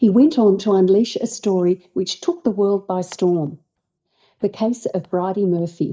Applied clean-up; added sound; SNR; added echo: neural mask model DeepFilterNet 3.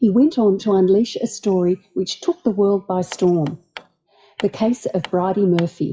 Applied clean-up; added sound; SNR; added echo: classical method WPE with log-MMSE.